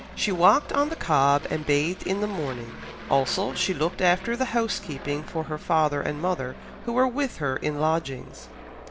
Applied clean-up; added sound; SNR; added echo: none; Aircraft; 16 dB; none.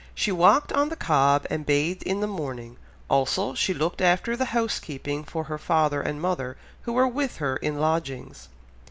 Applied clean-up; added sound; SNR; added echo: none; none; none; none.